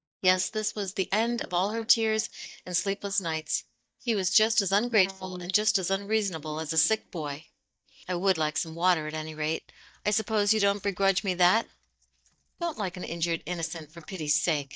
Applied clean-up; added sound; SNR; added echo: neural mask model DeepFilterNet 3.